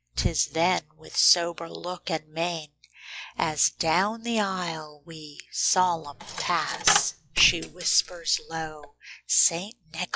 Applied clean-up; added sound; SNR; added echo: classical method log-MMSE.